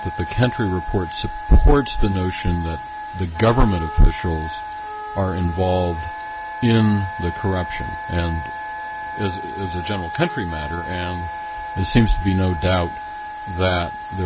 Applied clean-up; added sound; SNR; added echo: none; Wind instrument, woodwind instrument; 10 dB; none.